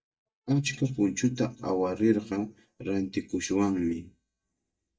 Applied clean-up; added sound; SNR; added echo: neural mask model DeepFilterNet 3.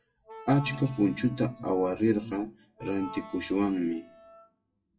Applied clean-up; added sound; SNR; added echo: classical method WPE with log-MMSE.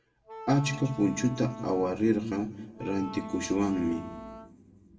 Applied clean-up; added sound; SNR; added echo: none; Wind instrument, woodwind instrument; 15 dB; reverberation time 1.4 s.